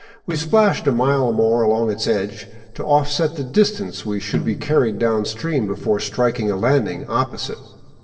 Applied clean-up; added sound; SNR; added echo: neural separator model SepFormer DNS4.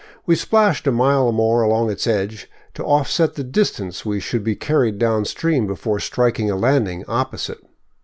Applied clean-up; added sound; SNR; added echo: none; none; none; none.